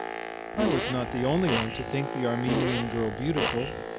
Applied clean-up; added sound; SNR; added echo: none; Boat, Water vehicle + Fart; 2 dB; none.